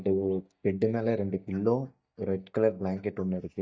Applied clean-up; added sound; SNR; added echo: neural mask model DeepFilterNet 3.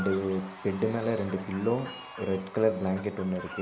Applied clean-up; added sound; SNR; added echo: none; Cheering + Chicken, rooster; 14 dB; none.